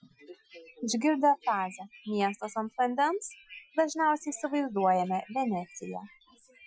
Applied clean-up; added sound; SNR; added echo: classical method Wiener filter.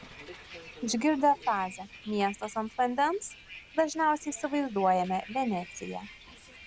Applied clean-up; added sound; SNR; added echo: none; Bus; 18 dB; none.